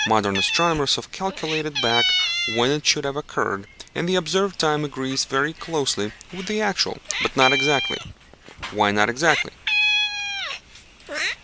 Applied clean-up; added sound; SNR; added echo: none; Meow; 4 dB; none.